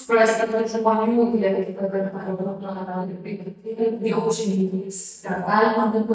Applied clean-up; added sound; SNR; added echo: neural mask model DeepFilterNet 3.